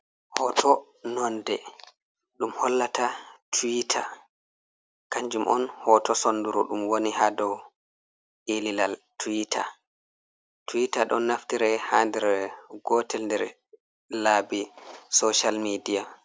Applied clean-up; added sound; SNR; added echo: none; none; none; none.